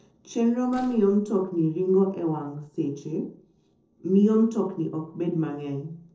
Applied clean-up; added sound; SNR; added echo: neural separator model SepFormer DNS4.